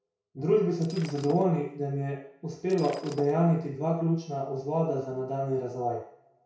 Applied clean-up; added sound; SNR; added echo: none; Shatter; 17 dB; reverberation time 0.5 s.